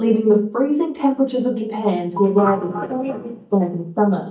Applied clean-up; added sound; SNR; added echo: neural mask model DeepFilterNet 3.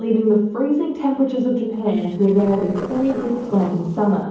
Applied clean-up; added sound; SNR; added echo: neural separator model SepFormer DNS4.